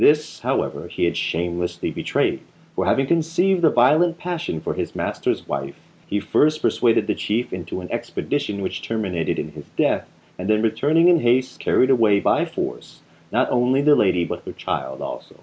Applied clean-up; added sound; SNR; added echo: none; none; none; none.